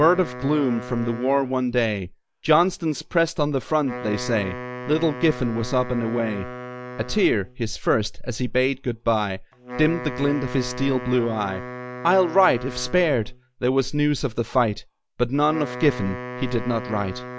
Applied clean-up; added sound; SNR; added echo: none; Wind instrument, woodwind instrument; 13 dB; none.